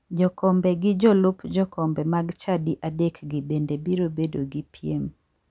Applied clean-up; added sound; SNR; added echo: none; none; none; none.